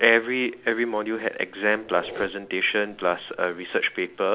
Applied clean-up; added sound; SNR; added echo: none; Squeak; 20 dB; none.